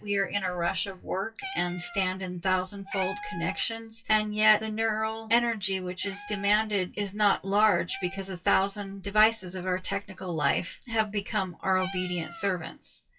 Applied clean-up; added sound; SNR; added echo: classical method WPE with log-MMSE.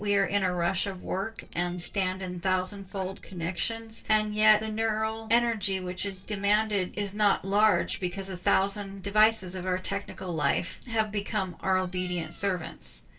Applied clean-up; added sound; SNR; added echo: neural separator model SepFormer DNS4.